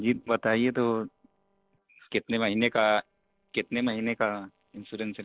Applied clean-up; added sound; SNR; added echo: neural separator model SepFormer DNS4.